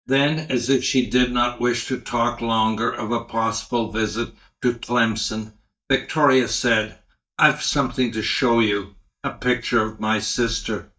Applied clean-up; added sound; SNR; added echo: neural mask model DeepFilterNet 3.